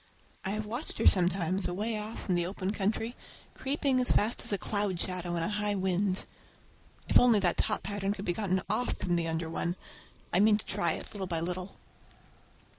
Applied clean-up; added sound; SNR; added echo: neural mask model Resemble Enhance denoiser.